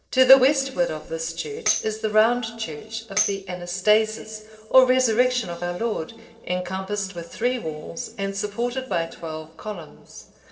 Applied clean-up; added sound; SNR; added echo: neural separator model SepFormer DNS4.